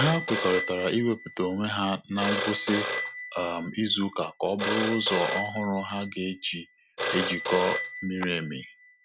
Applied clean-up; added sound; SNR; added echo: none; Telephone; -1 dB; none.